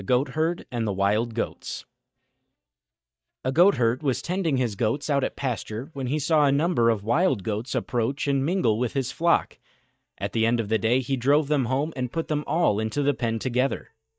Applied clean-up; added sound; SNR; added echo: neural mask model DeepFilterNet 3.